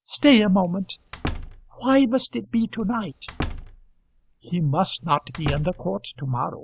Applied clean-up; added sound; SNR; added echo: none; Slam; 12 dB; none.